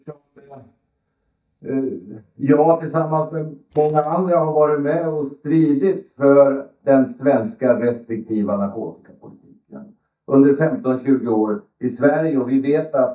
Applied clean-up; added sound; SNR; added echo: neural mask model DeepFilterNet 3.